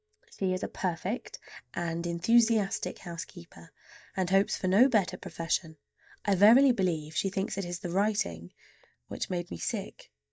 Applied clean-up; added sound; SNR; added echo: neural mask model DeepFilterNet 3.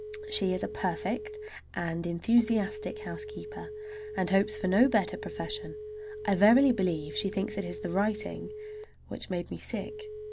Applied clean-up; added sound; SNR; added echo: none; Telephone; 11 dB; none.